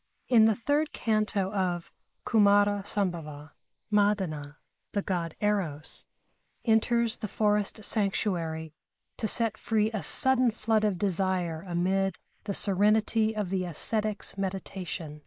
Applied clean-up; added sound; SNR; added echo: neural mask model Resemble Enhance denoiser.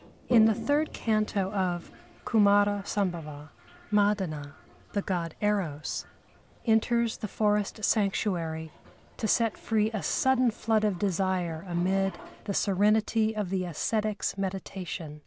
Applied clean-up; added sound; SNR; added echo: none; Toilet flush; 18 dB; none.